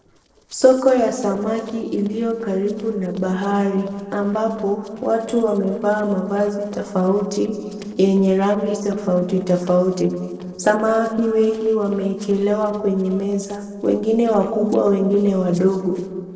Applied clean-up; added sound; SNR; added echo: neural separator model SepFormer DNS4.